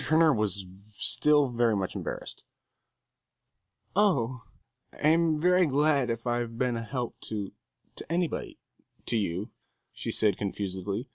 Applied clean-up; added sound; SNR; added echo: none; none; none; none.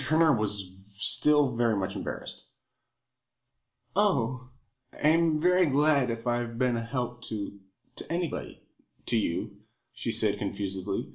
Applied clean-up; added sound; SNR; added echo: none; none; none; reverberation time 0.4 s.